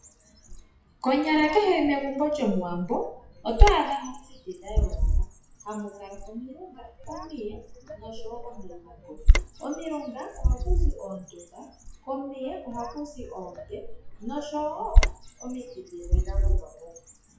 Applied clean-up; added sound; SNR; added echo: classical method WPE with log-MMSE.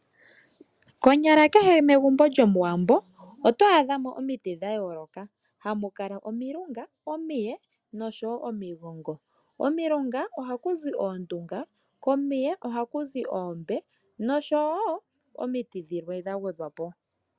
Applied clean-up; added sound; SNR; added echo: none; none; none; none.